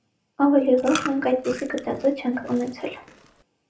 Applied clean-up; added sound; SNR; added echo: none; Chewing, mastication; 14 dB; reverberation time 0.3 s.